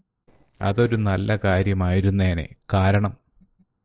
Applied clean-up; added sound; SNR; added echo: neural separator model SepFormer DNS4.